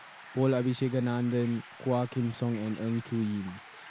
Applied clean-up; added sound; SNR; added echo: none; Stream; 19 dB; none.